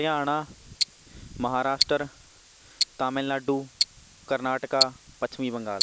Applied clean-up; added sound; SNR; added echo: none; Tick-tock; 3 dB; none.